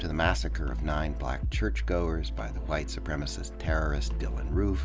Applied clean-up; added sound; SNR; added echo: none; none; none; none.